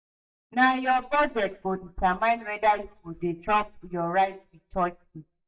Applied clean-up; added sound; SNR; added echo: neural mask model DeepFilterNet 3.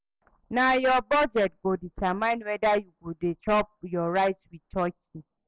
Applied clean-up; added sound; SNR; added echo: none; none; none; none.